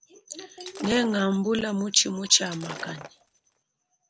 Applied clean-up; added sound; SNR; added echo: none; Shatter; 16 dB; none.